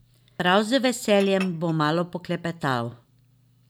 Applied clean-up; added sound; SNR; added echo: none; Chink, clink; 17 dB; none.